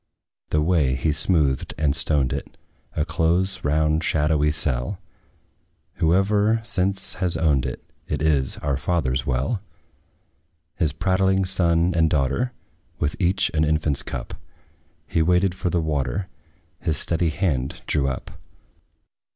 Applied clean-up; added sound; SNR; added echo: none; none; none; none.